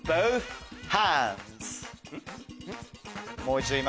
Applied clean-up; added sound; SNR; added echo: none; none; none; none.